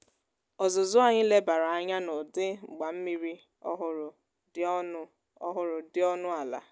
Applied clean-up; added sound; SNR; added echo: none; none; none; none.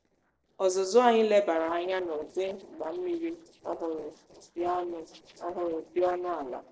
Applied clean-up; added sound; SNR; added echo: neural separator model SepFormer DNS4.